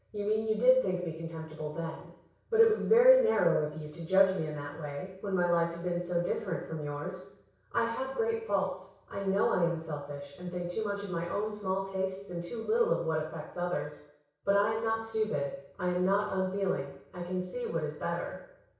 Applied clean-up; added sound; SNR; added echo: none; none; none; reverberation time 0.6 s.